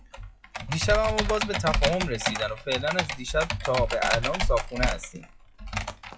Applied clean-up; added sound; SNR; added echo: classical method log-MMSE.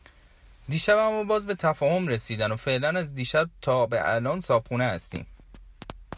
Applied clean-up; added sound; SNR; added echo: none; none; none; none.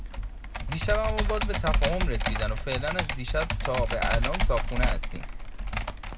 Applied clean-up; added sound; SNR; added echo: none; Computer keyboard; -5 dB; none.